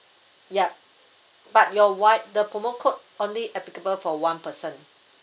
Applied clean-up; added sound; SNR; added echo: none; none; none; none.